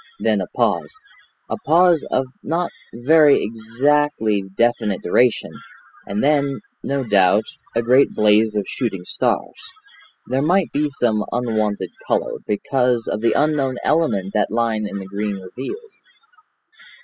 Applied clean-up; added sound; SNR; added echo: classical method spectral subtraction.